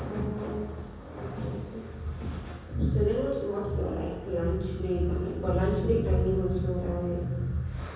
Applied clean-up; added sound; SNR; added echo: none; none; none; reverberation time 1.1 s.